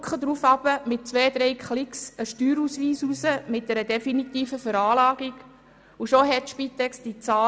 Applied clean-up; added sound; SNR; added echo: none; none; none; none.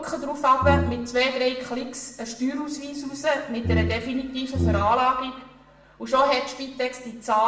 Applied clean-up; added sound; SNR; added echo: none; Brass instrument; 1 dB; reverberation time 0.7 s.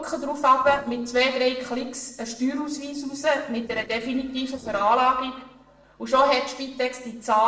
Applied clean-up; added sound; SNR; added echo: neural separator model SepFormer DNS4.